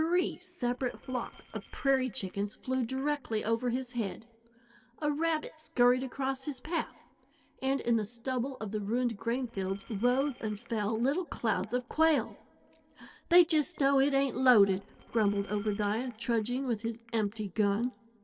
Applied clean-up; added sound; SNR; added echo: neural separator model SepFormer DNS4.